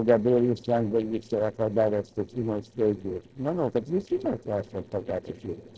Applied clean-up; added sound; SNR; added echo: neural separator model SepFormer DNS4.